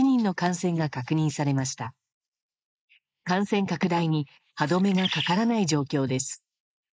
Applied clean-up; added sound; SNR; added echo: neural mask model Resemble Enhance denoiser.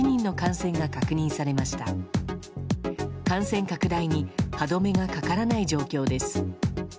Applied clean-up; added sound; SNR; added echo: none; none; none; none.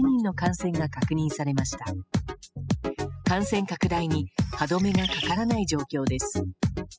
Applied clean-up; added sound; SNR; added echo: classical method spectral subtraction.